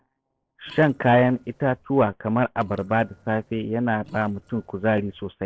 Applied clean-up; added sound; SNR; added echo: neural separator model SepFormer DNS4.